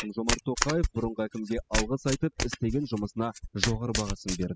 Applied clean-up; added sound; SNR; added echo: classical method spectral subtraction.